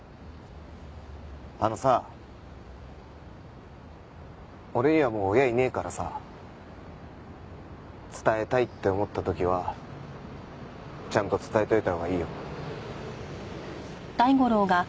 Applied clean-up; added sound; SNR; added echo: none; none; none; none.